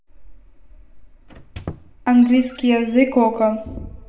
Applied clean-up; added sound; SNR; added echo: none; Squeak; 20 dB; reverberation time 1.1 s.